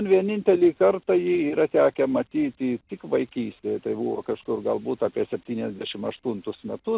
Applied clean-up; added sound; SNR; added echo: none; none; none; none.